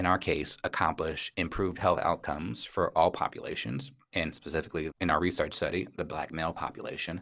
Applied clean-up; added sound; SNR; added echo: none; none; none; none.